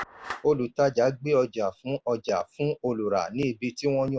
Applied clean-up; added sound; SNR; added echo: none; Clapping; 20 dB; none.